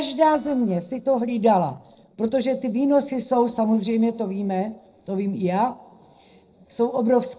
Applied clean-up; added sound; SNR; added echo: neural separator model SepFormer DNS4.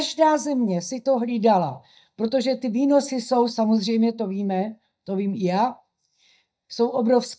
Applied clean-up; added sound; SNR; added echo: neural mask model DeepFilterNet 3.